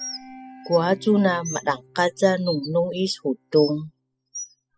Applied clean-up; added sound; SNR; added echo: classical method spectral subtraction.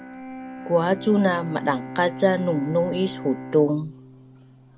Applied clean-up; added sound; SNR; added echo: none; Bird + Bowed string instrument; 11 dB; none.